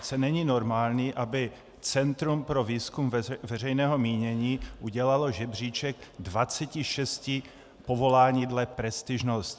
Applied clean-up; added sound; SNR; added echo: none; none; none; none.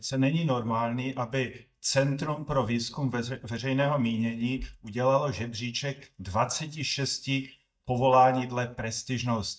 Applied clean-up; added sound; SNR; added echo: neural mask model DeepFilterNet 3.